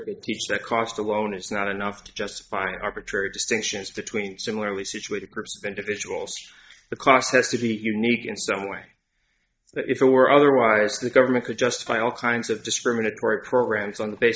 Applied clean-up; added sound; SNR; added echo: neural mask model DeepFilterNet 3.